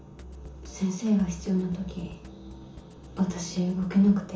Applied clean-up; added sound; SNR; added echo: none; Drum kit; 17 dB; reverberation time 0.7 s.